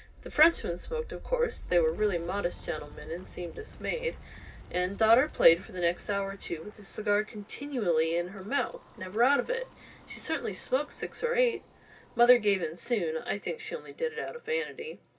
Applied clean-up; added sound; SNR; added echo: none; Wind; 17 dB; reverberation time 0.4 s.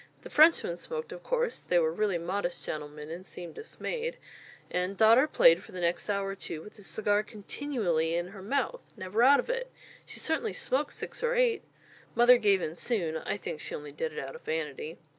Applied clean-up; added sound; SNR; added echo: none; none; none; none.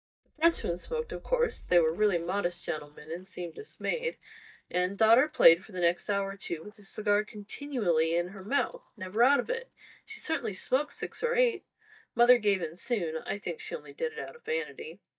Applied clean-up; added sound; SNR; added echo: neural mask model DeepFilterNet 3.